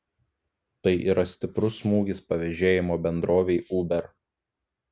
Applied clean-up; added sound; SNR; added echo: none; none; none; none.